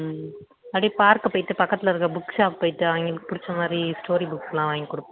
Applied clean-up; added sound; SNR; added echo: none; none; none; none.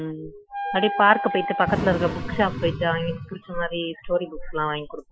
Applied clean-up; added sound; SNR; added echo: classical method Wiener filter.